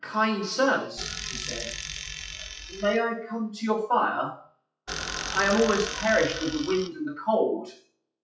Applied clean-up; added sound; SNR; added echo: classical method WPE with log-MMSE.